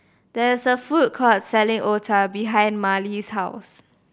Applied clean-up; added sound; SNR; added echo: none; none; none; none.